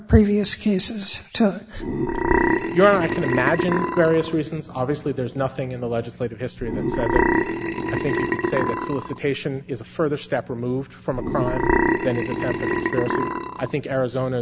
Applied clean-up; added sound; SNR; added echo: none; Burping, eructation; 0 dB; none.